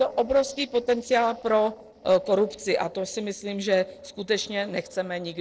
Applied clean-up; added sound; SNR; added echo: neural separator model SepFormer DNS4.